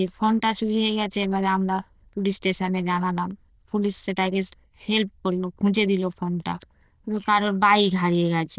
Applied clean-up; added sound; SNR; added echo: neural diffusion model UNIVERSE++.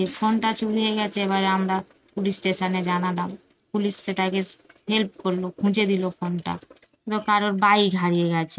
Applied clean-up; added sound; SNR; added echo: neural mask model RNNoise.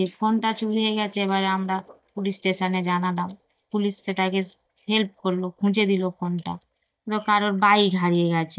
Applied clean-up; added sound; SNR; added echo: neural mask model DeepFilterNet 3.